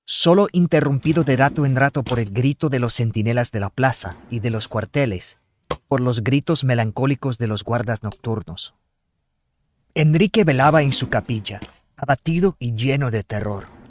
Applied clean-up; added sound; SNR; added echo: neural mask model RNNoise.